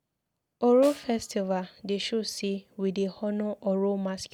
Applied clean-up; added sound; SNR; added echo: none; Snare drum; 20 dB; none.